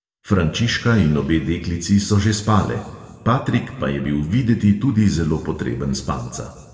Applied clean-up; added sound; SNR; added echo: none; none; none; reverberation time 1.4 s.